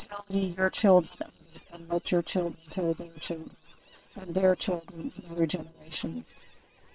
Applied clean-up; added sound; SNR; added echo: neural separator model SepFormer WHAM!.